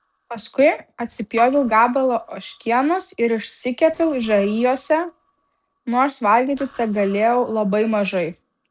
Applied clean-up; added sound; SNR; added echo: neural separator model SepFormer DNS4.